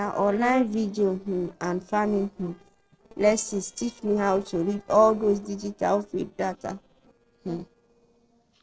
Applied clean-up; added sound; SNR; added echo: neural separator model SepFormer DNS4.